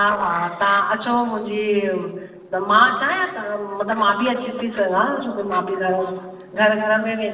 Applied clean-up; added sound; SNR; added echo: neural separator model SepFormer DNS4.